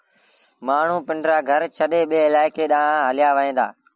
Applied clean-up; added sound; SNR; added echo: none; none; none; none.